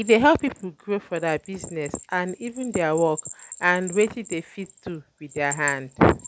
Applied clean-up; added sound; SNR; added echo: none; Bell; 16 dB; none.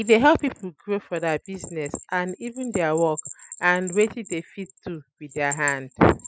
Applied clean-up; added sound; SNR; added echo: classical method spectral subtraction.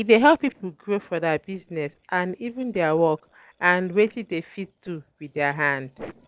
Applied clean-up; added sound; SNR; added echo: neural separator model SepFormer DNS4.